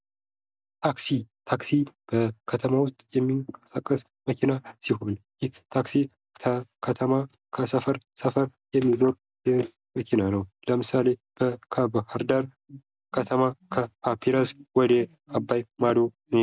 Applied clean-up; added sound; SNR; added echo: none; none; none; none.